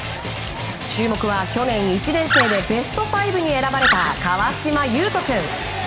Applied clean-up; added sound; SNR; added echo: none; Animal; 1 dB; none.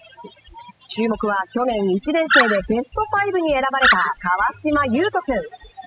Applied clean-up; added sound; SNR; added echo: classical method spectral subtraction.